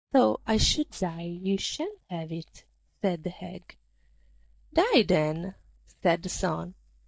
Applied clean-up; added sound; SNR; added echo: neural mask model DeepFilterNet 3.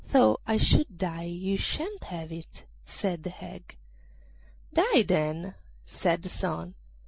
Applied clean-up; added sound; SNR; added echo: none; none; none; none.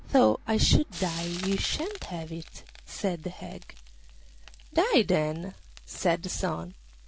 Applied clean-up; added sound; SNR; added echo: none; Frying (food); 17 dB; none.